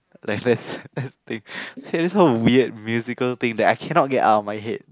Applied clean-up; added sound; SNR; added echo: neural mask model Resemble Enhance denoiser.